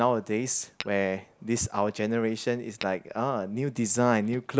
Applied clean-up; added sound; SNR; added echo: neural mask model Resemble Enhance denoiser.